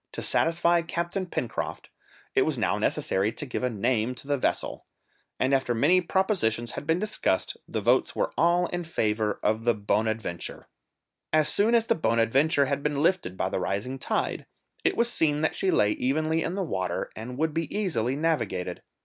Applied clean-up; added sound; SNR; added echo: none; none; none; none.